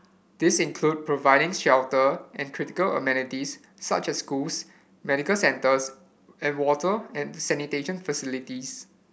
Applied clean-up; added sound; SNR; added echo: none; none; none; none.